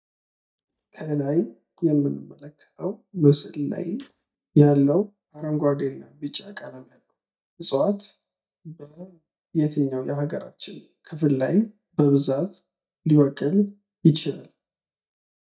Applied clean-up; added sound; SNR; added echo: neural mask model DeepFilterNet 3.